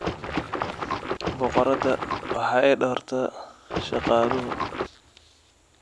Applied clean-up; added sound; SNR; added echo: none; Water / Splash, splatter; 3 dB; none.